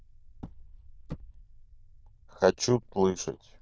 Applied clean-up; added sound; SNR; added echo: neural diffusion model UNIVERSE++.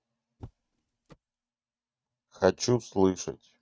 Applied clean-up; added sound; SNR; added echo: neural mask model RNNoise.